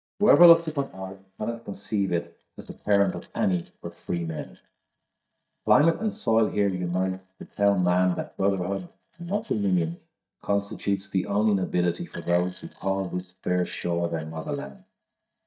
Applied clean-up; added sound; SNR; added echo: neural mask model DeepFilterNet 3.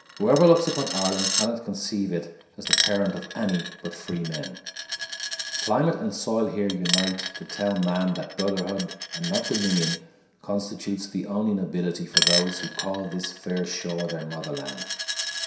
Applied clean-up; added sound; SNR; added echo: none; Coin (dropping); 4 dB; reverberation time 0.7 s.